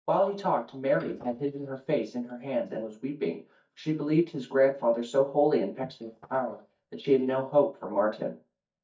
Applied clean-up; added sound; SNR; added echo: neural mask model DeepFilterNet 3.